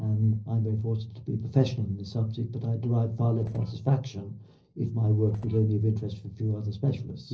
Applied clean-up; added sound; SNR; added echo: neural separator model SepFormer DNS4.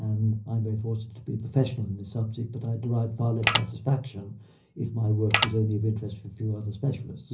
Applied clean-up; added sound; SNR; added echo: none; Mechanisms; -4 dB; reverberation time 0.5 s.